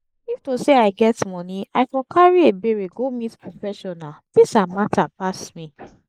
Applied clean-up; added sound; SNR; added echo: neural mask model Resemble Enhance denoiser.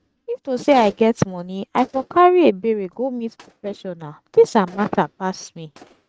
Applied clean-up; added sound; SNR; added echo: neural mask model RNNoise.